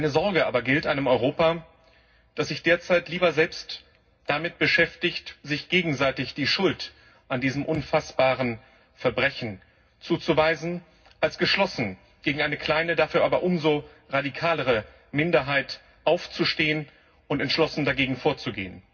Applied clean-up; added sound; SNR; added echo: none; none; none; reverberation time 0.4 s.